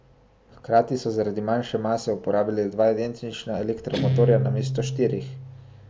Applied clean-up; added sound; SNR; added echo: none; Guitar; 6 dB; none.